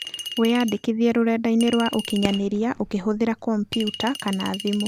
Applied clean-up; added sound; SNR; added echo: none; Chink, clink + Fireworks; 12 dB; none.